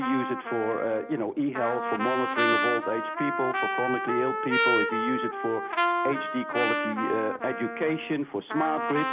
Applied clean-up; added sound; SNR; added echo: none; Trumpet; 0 dB; none.